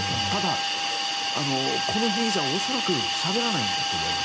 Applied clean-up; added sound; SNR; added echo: none; Hiss + Wind instrument, woodwind instrument; -4 dB; none.